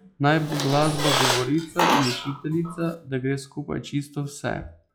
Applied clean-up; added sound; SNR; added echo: classical method log-MMSE.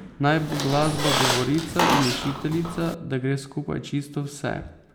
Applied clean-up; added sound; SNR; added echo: none; Squeak; 0 dB; none.